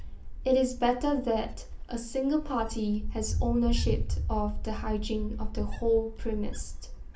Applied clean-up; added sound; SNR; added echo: none; Wind; 2 dB; reverberation time 0.3 s.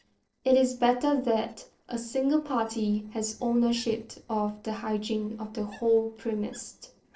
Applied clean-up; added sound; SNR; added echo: neural separator model SepFormer DNS4.